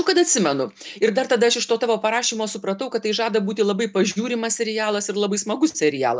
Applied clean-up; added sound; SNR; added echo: none; none; none; none.